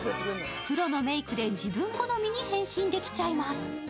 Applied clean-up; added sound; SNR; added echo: none; none; none; none.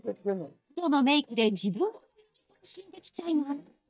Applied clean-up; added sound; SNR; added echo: neural mask model DeepFilterNet 3.